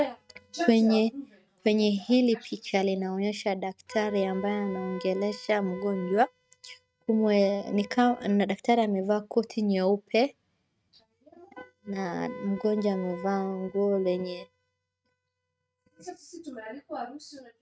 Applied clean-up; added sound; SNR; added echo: neural mask model RNNoise.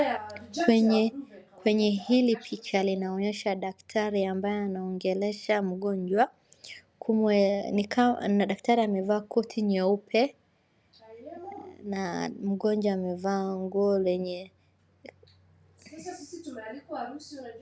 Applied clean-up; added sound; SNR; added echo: none; none; none; none.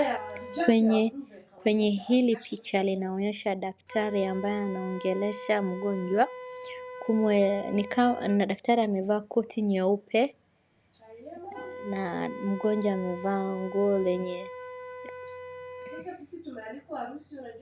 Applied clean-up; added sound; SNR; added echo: none; Wind instrument, woodwind instrument; 15 dB; none.